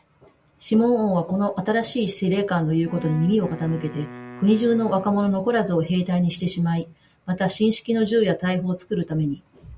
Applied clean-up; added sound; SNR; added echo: none; Wind instrument, woodwind instrument; 17 dB; none.